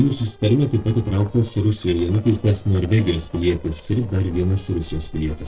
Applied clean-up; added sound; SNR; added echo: neural separator model SepFormer DNS4.